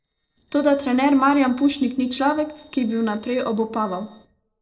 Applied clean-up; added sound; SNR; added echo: neural separator model SepFormer DNS4.